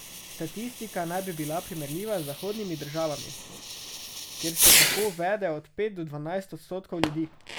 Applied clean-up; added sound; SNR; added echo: none; Fireworks; -3 dB; none.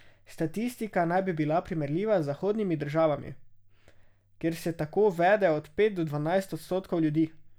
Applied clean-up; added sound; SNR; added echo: none; none; none; none.